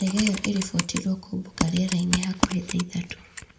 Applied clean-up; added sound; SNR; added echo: none; Computer keyboard; 5 dB; reverberation time 0.7 s.